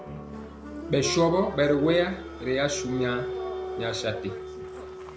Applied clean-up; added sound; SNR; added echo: none; Applause; 7 dB; none.